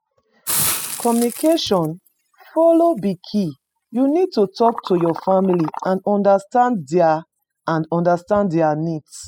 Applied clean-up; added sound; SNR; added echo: classical method spectral subtraction.